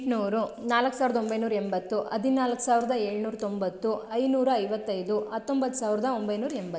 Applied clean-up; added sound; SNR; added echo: none; none; none; none.